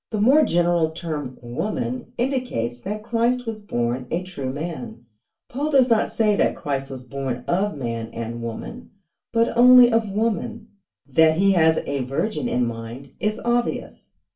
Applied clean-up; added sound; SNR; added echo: none; none; none; reverberation time 0.3 s.